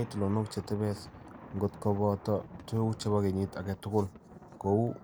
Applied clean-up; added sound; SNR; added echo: none; Thunder; 17 dB; none.